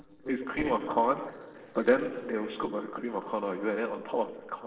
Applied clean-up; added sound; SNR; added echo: neural separator model SepFormer DNS4.